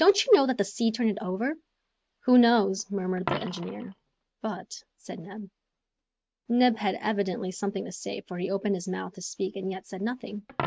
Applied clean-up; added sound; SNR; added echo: neural mask model RNNoise.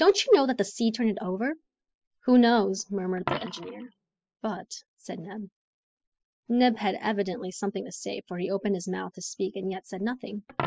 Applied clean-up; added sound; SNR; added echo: classical method spectral subtraction.